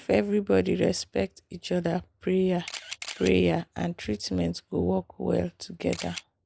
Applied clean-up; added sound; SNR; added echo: neural mask model Resemble Enhance denoiser.